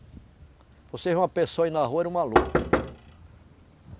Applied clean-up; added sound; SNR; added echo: none; Knock; -2 dB; none.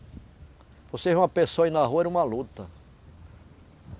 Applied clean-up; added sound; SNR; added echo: none; none; none; none.